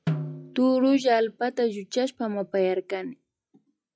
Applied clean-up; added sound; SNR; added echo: classical method log-MMSE.